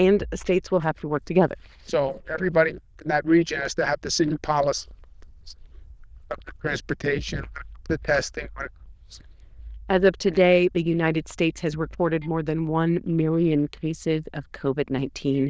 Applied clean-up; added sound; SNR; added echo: neural diffusion model UNIVERSE++.